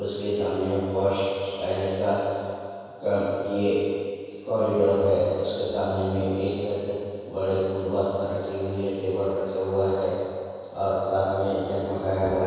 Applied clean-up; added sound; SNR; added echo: none; none; none; reverberation time 2.2 s.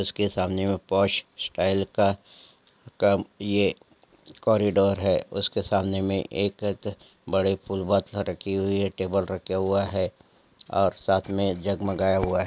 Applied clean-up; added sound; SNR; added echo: none; none; none; none.